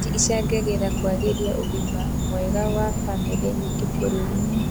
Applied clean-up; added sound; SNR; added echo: none; Insect; -2 dB; none.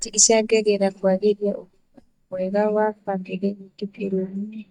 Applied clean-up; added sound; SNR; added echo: neural mask model DeepFilterNet 3.